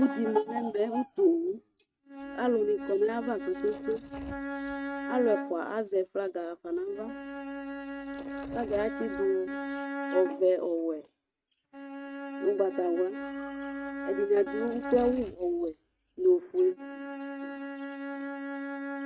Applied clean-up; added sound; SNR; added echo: neural mask model RNNoise.